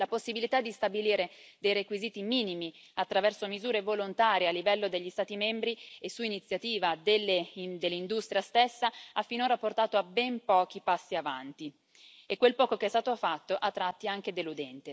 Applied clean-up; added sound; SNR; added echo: none; none; none; none.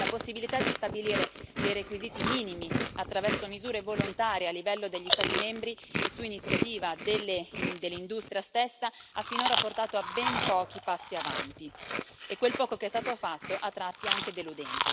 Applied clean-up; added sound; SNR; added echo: none; Chewing, mastication; -1 dB; none.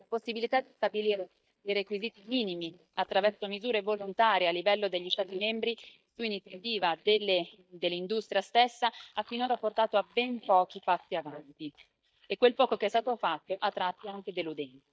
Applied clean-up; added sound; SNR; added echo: neural mask model DeepFilterNet 3.